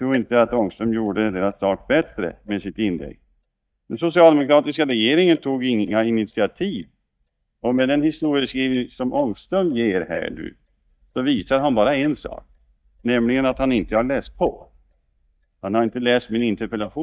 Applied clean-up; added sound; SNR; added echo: neural mask model DeepFilterNet 3.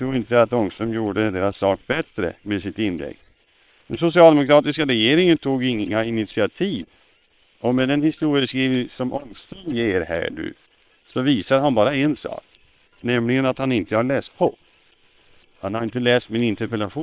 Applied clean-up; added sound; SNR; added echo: neural separator model SepFormer WHAM!.